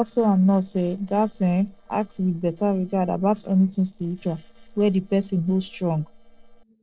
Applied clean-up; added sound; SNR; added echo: neural separator model SepFormer DNS4.